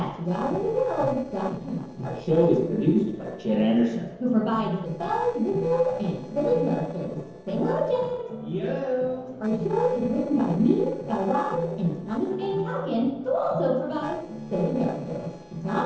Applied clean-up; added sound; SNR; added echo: neural separator model SepFormer DNS4.